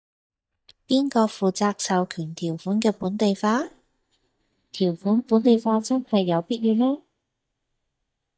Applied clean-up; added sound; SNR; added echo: neural mask model DeepFilterNet 3.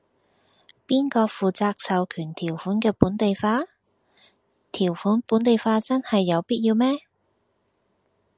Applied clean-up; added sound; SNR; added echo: none; none; none; none.